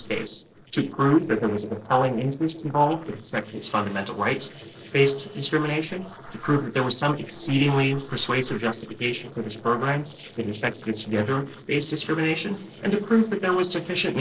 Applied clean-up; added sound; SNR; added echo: neural separator model SepFormer DNS4.